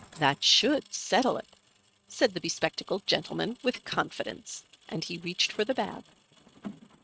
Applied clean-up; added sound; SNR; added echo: neural mask model RNNoise.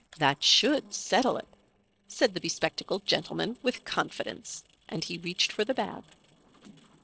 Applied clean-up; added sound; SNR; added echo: neural separator model SepFormer DNS4.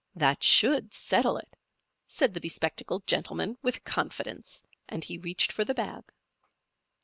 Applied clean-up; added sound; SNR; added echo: none; none; none; none.